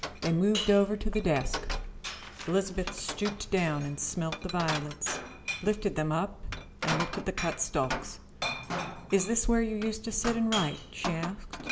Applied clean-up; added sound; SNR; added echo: none; Glass; 8 dB; none.